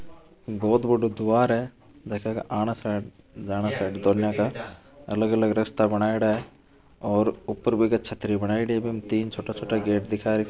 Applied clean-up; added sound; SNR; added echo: none; none; none; none.